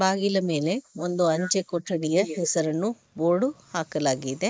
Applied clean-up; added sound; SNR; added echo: neural mask model Resemble Enhance denoiser.